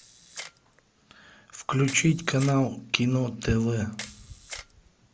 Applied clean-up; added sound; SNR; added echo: none; Camera; 18 dB; none.